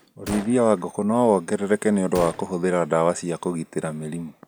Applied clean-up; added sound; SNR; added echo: none; Gunshot, gunfire; 18 dB; none.